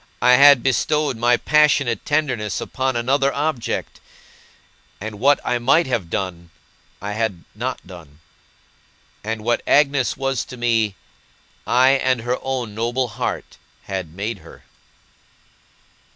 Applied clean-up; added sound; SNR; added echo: none; none; none; none.